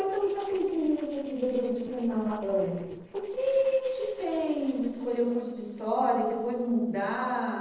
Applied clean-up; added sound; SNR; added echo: neural separator model SepFormer DNS4.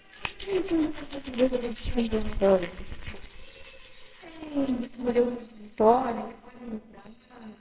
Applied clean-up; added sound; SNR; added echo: neural separator model SepFormer WHAMR!.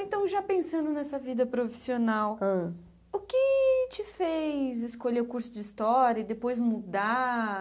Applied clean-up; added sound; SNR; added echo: none; none; none; none.